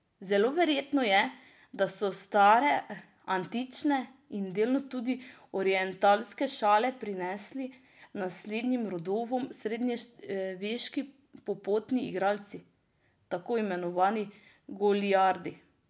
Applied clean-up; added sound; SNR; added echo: none; none; none; none.